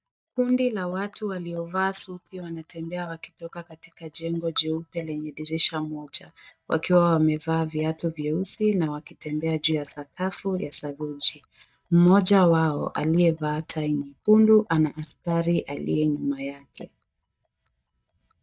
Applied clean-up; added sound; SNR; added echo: neural mask model DeepFilterNet 3.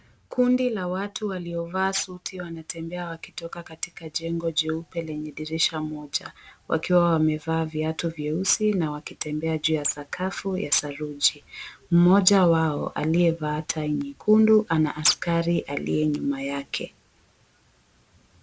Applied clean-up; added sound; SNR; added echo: none; none; none; none.